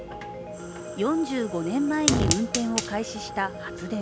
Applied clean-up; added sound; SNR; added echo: none; Fire; 4 dB; none.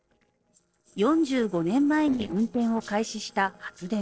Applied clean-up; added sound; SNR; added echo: neural separator model SepFormer DNS4.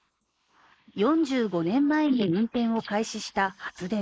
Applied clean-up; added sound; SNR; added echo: neural mask model Resemble Enhance denoiser.